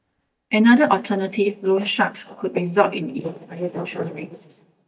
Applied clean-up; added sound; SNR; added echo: neural mask model DeepFilterNet 3.